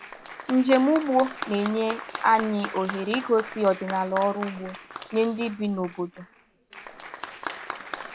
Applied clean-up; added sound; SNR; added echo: none; Applause; 11 dB; none.